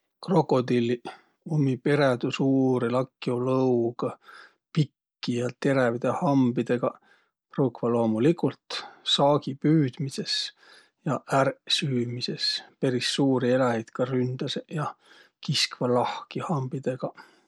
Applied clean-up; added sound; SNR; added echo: none; none; none; none.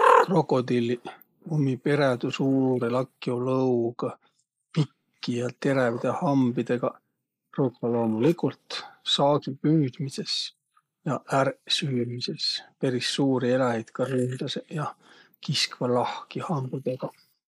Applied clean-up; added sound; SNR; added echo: neural mask model Resemble Enhance denoiser.